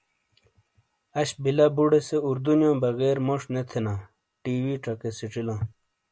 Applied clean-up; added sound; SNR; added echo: none; none; none; none.